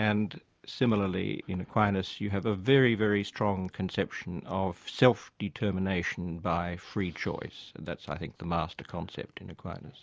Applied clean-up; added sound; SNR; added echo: none; none; none; none.